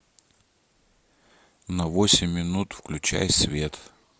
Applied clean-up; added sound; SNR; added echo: none; none; none; none.